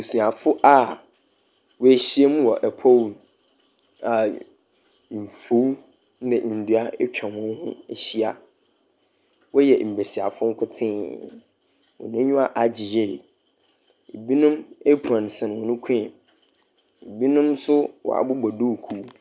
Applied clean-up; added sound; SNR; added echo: none; none; none; none.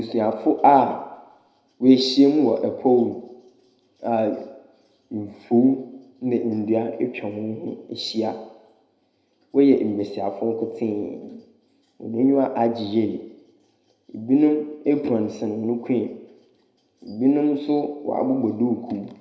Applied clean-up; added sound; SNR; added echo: none; none; none; reverberation time 0.8 s.